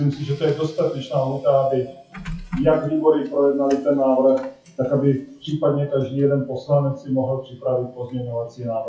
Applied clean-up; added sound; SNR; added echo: classical method WPE with log-MMSE.